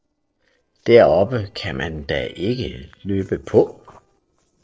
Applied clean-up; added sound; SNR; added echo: neural separator model SepFormer DNS4.